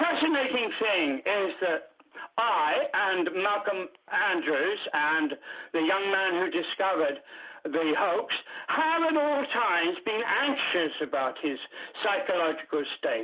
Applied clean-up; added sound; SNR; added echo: none; none; none; none.